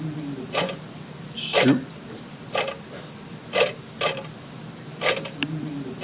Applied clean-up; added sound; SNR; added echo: none; Clock; -4 dB; none.